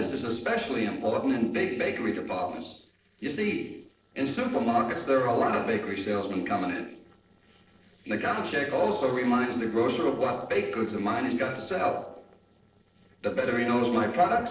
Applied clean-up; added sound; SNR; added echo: neural separator model SepFormer DNS4.